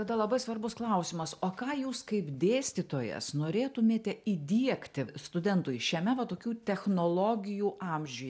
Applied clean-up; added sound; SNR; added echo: none; none; none; none.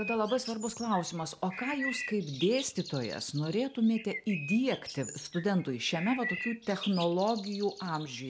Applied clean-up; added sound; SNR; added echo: none; Bird; 11 dB; none.